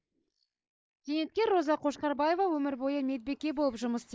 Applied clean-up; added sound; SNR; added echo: neural mask model Resemble Enhance denoiser.